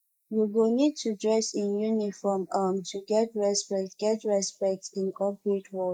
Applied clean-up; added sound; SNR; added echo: neural mask model Resemble Enhance denoiser.